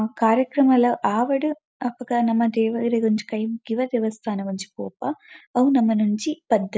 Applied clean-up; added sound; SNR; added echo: none; none; none; none.